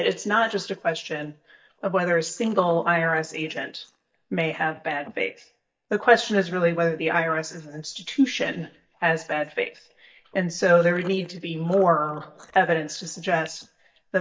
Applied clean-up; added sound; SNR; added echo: neural mask model DeepFilterNet 3.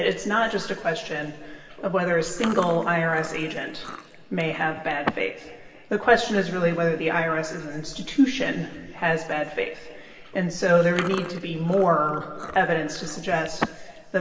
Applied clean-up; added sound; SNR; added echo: none; Chewing, mastication; 15 dB; reverberation time 2.3 s.